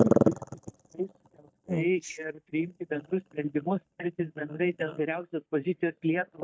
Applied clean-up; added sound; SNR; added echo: neural mask model DeepFilterNet 3.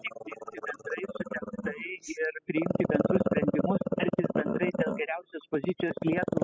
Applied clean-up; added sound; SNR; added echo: classical method spectral subtraction.